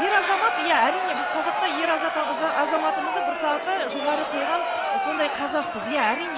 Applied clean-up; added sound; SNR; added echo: none; Crowd; 0 dB; none.